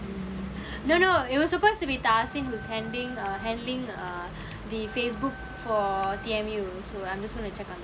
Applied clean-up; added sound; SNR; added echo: none; Wind instrument, woodwind instrument; 16 dB; none.